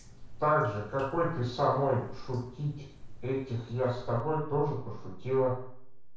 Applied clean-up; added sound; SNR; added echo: none; Drip; 11 dB; reverberation time 0.6 s.